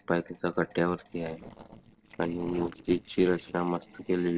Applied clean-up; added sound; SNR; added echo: neural separator model SepFormer DNS4.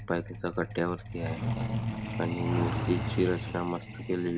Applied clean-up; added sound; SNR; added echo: none; Truck; 2 dB; none.